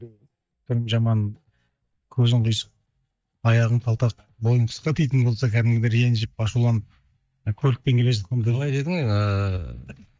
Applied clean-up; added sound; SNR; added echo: neural mask model DeepFilterNet 3.